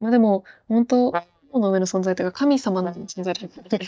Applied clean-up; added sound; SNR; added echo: neural mask model DeepFilterNet 3.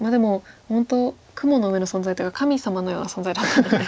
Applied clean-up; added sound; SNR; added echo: none; none; none; none.